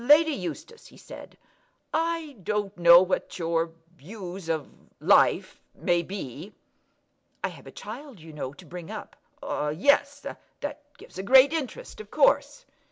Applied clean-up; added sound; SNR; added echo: none; none; none; none.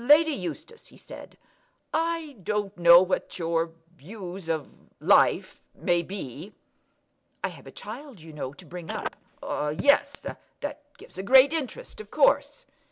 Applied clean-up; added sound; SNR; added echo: none; Telephone; 11 dB; none.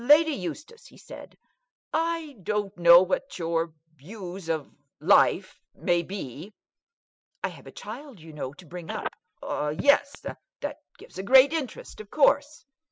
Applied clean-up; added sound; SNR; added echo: classical method spectral subtraction.